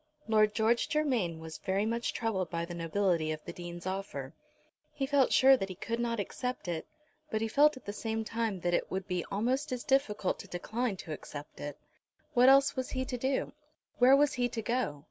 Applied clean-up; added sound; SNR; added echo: none; none; none; none.